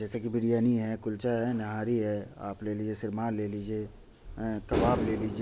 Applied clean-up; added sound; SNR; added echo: none; none; none; none.